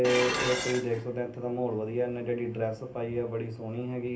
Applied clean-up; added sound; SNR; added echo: none; Dishes, pots, and pans; 6 dB; reverberation time 0.3 s.